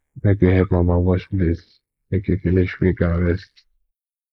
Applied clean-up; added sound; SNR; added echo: neural mask model Resemble Enhance denoiser.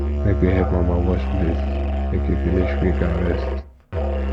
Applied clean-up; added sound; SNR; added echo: none; Musical instrument; -2 dB; none.